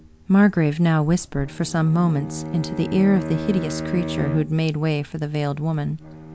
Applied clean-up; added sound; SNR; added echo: none; Bowed string instrument; 11 dB; none.